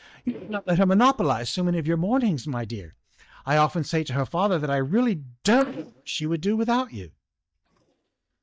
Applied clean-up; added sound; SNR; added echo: neural mask model DeepFilterNet 3.